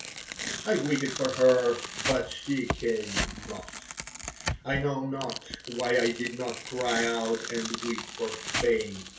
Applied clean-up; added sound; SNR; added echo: none; Tearing; 6 dB; reverberation time 0.2 s.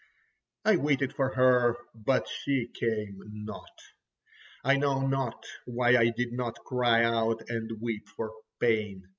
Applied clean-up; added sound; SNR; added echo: none; none; none; none.